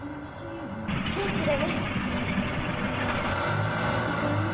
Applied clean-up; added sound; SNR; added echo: none; Engine / Boat, Water vehicle; 1 dB; reverberation time 1.8 s.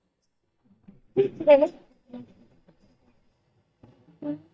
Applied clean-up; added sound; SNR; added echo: neural mask model DeepFilterNet 3.